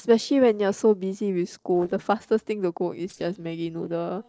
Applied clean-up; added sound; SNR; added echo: neural separator model SepFormer DNS4.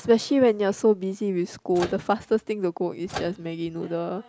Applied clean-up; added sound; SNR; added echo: none; Microwave oven; 15 dB; none.